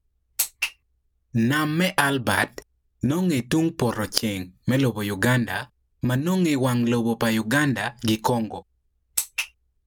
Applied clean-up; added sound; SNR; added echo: none; none; none; none.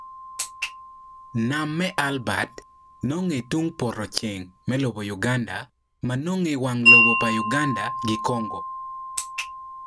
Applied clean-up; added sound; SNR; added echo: none; Wind chime; 0 dB; none.